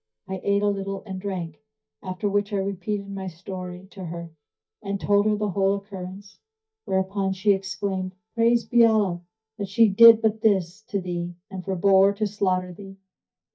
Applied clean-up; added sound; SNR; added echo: neural mask model DeepFilterNet 3.